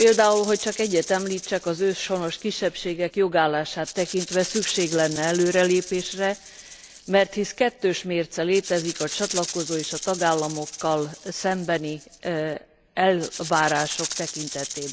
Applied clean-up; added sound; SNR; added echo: none; Rattle (instrument); 12 dB; none.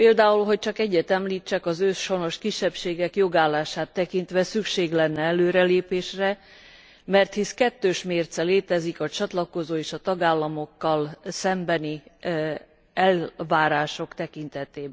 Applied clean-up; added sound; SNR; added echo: none; none; none; none.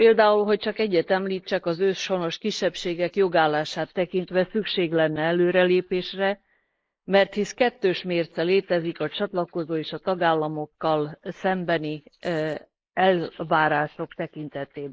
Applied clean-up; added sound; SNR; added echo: neural mask model Resemble Enhance denoiser.